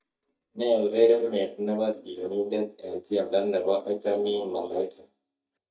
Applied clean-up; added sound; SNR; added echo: neural mask model DeepFilterNet 3.